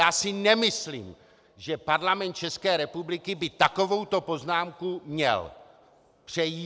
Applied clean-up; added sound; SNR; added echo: none; none; none; none.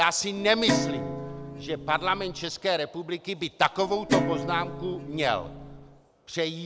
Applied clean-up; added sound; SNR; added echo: none; Guitar; 3 dB; none.